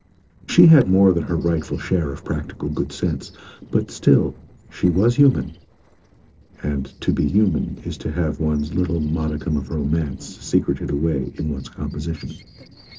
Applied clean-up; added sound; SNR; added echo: neural separator model SepFormer DNS4.